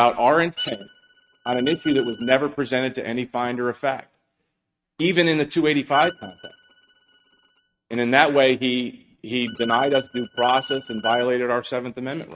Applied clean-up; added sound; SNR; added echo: neural mask model RNNoise.